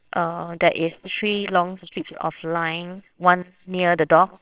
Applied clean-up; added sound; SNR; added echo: neural separator model SepFormer WHAMR!.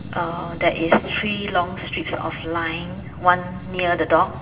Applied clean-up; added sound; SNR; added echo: none; Motorcycle; 12 dB; reverberation time 0.8 s.